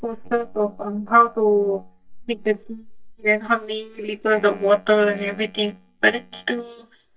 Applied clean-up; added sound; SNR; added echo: neural mask model DeepFilterNet 3.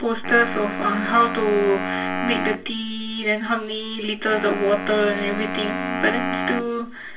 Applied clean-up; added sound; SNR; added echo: none; Wind instrument, woodwind instrument; 6 dB; reverberation time 0.2 s.